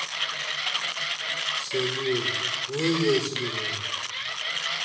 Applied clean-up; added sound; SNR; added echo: none; Mechanisms; -2 dB; reverberation time 1.1 s.